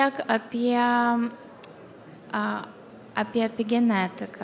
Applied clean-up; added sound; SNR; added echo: none; none; none; none.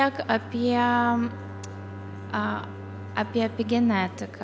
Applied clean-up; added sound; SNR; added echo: none; Bowed string instrument; 12 dB; none.